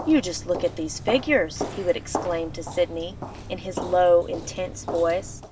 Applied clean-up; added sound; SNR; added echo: none; Walk, footsteps; 9 dB; none.